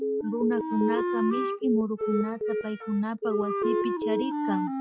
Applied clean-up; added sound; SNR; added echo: classical method log-MMSE.